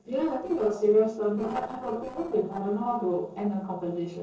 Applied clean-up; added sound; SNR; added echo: neural separator model SepFormer DNS4.